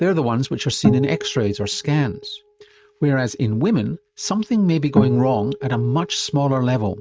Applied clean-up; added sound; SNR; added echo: neural mask model RNNoise.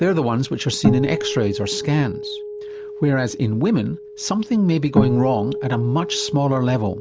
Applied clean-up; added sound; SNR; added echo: none; Acoustic guitar; 6 dB; none.